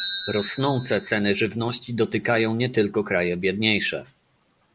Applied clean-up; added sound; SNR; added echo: none; Bicycle; 14 dB; none.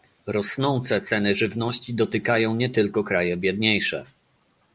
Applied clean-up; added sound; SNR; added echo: none; none; none; none.